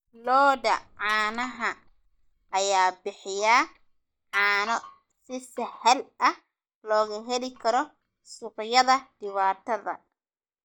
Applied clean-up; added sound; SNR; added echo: neural mask model DeepFilterNet 3.